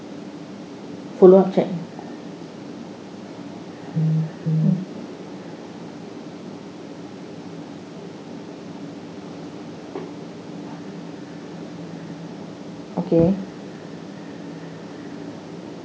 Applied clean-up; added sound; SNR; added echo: none; none; none; none.